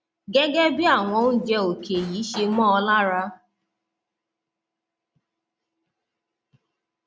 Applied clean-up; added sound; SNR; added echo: none; Drawer open or close; 19 dB; none.